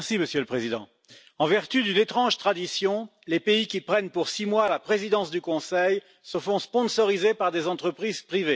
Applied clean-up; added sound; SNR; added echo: none; none; none; none.